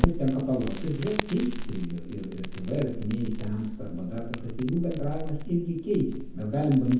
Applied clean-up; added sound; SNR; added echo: none; Crackle; 4 dB; reverberation time 0.7 s.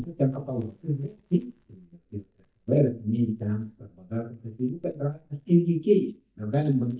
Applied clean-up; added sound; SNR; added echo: neural mask model DeepFilterNet 3.